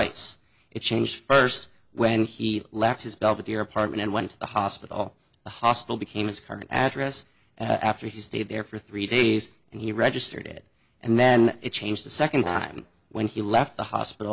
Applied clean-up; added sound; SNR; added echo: none; Brass instrument; 11 dB; none.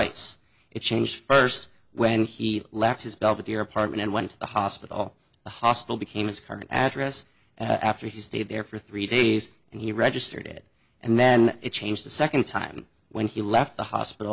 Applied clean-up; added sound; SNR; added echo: none; none; none; none.